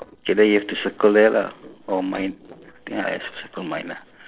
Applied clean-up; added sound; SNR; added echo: neural separator model SepFormer DNS4.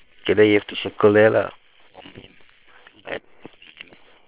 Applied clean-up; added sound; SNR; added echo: neural separator model SepFormer WHAM!.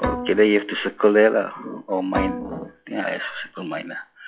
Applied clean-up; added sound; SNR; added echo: classical method log-MMSE.